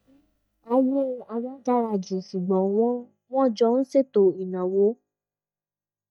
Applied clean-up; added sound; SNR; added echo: neural mask model DeepFilterNet 3.